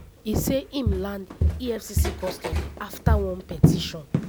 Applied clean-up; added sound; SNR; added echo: none; Walk, footsteps; -5 dB; none.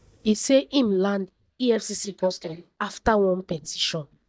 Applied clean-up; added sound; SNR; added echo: neural mask model DeepFilterNet 3.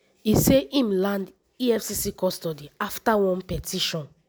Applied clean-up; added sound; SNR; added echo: none; none; none; none.